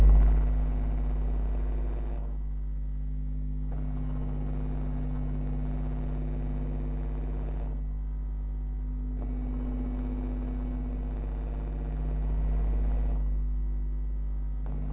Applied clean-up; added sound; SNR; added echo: neural separator model SepFormer DNS4.